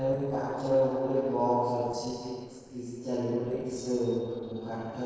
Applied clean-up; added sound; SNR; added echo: neural separator model SepFormer DNS4.